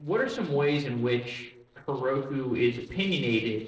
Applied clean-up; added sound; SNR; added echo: neural separator model SepFormer DNS4.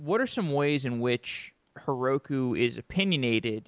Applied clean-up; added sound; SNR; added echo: none; none; none; none.